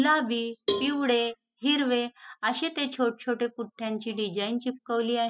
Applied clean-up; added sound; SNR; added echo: classical method spectral subtraction.